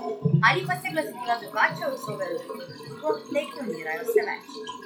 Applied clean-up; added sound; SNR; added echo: classical method log-MMSE.